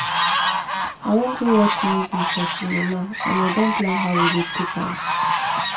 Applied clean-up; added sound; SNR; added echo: none; Fowl; 0 dB; reverberation time 0.2 s.